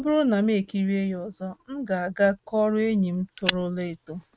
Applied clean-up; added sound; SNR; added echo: neural mask model RNNoise.